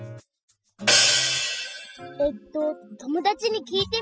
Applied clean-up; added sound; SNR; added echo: classical method spectral subtraction.